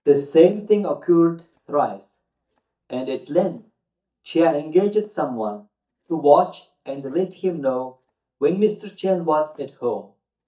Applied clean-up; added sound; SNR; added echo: neural mask model DeepFilterNet 3.